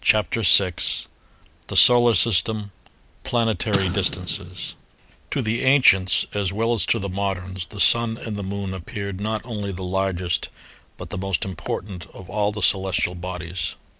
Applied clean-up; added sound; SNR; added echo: none; Explosion; 9 dB; none.